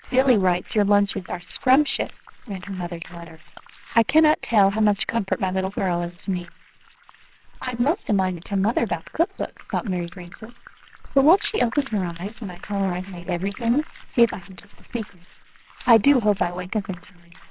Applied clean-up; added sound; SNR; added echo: neural separator model SepFormer WHAMR!.